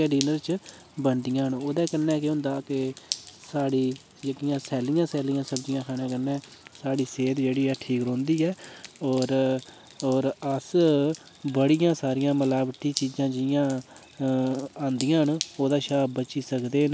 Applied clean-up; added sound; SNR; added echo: none; Drip; 18 dB; none.